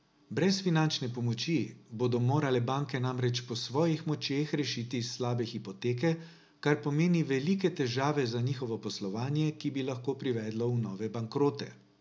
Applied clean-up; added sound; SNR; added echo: none; none; none; none.